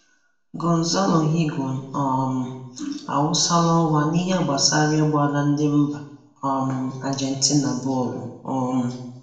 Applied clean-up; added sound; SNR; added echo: none; none; none; reverberation time 0.9 s.